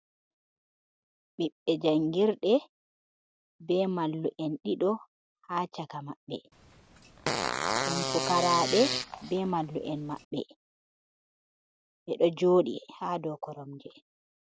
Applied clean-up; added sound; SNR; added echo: none; Fart; 2 dB; none.